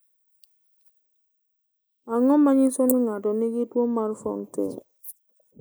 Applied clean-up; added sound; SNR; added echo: neural mask model Resemble Enhance denoiser.